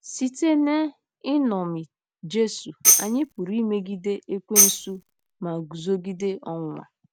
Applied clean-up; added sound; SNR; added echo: none; Tambourine; -3 dB; none.